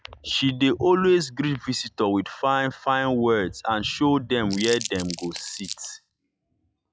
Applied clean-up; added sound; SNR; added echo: classical method log-MMSE.